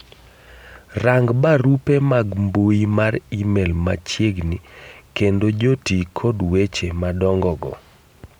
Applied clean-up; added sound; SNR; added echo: none; none; none; none.